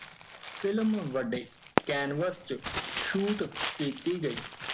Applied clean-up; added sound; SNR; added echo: none; Fireworks + Crumpling, crinkling; 4 dB; none.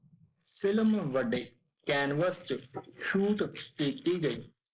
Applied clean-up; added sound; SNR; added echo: neural mask model Resemble Enhance denoiser.